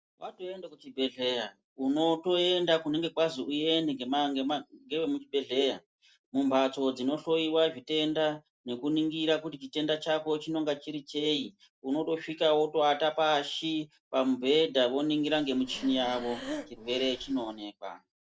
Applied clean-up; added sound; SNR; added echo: neural separator model SepFormer DNS4.